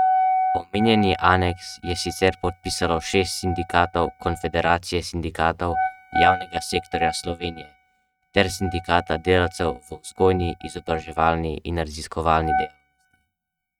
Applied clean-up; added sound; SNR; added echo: neural mask model RNNoise.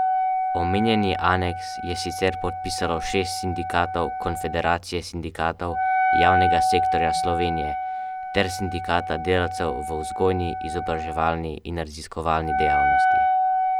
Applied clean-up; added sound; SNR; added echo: none; Wind instrument, woodwind instrument; -1 dB; none.